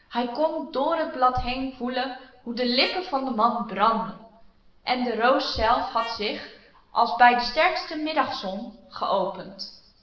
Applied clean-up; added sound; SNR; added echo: neural separator model SepFormer DNS4.